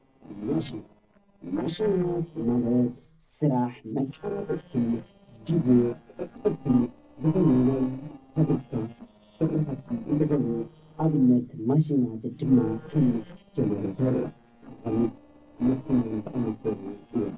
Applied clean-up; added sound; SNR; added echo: neural separator model SepFormer DNS4.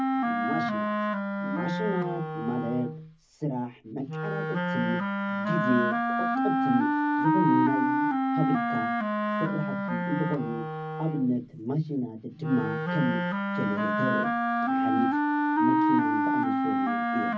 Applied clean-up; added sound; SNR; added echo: none; Wind instrument, woodwind instrument; -4 dB; reverberation time 0.4 s.